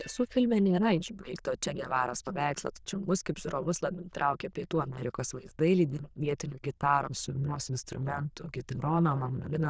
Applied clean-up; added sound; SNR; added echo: neural diffusion model UNIVERSE++.